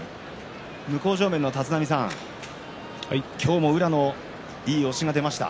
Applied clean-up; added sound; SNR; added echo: none; none; none; none.